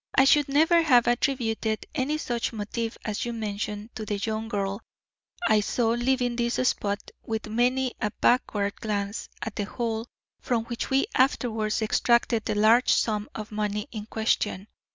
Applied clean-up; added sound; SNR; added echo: none; none; none; none.